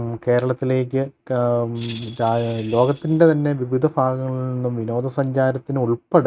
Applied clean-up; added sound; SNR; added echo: neural mask model RNNoise.